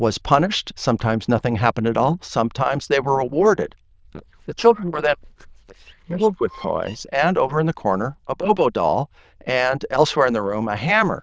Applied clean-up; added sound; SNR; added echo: neural diffusion model UNIVERSE++.